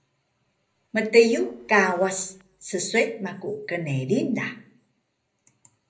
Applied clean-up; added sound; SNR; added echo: neural separator model SepFormer DNS4.